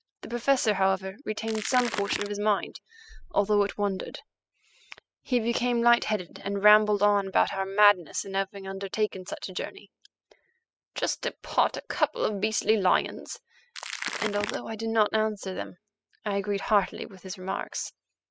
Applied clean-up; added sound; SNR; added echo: classical method spectral subtraction.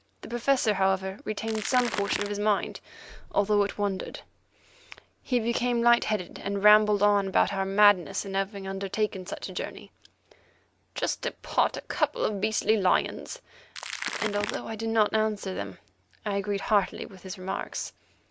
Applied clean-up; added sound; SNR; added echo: none; Crackle; 6 dB; none.